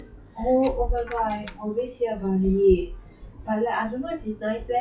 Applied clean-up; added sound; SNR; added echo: classical method log-MMSE.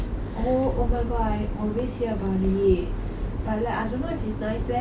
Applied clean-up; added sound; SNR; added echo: none; none; none; none.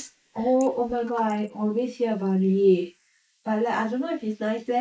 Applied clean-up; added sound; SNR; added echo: neural mask model Resemble Enhance denoiser.